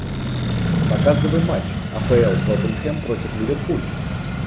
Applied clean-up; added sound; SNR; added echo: none; Accelerating, revving, vroom; -1 dB; none.